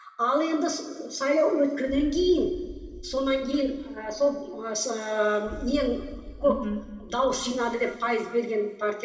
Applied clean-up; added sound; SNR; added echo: none; Boom; 16 dB; reverberation time 2.9 s.